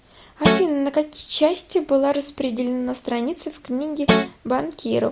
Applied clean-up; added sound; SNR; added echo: none; Guitar; -3 dB; none.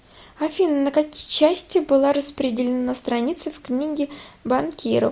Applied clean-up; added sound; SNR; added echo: none; none; none; none.